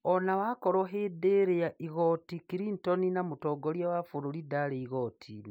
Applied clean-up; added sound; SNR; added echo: none; none; none; none.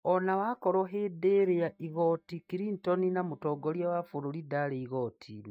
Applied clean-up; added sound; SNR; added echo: neural mask model DeepFilterNet 3.